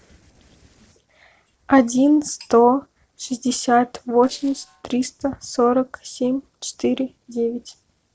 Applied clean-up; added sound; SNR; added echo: neural separator model SepFormer DNS4.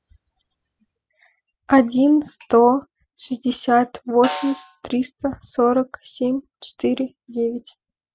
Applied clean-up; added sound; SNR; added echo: classical method spectral subtraction.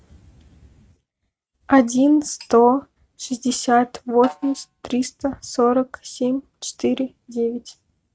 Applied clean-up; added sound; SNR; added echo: neural mask model RNNoise.